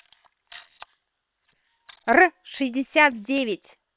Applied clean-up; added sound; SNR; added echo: neural separator model SepFormer WHAM!.